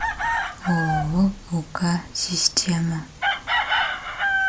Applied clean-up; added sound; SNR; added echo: none; Chicken, rooster; 1 dB; none.